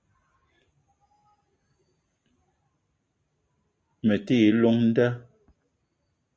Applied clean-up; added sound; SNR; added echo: none; none; none; none.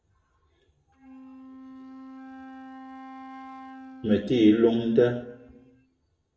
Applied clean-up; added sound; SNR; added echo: none; Wind instrument, woodwind instrument; 18 dB; reverberation time 0.6 s.